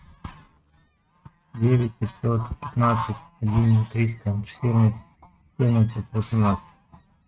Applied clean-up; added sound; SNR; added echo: neural mask model RNNoise.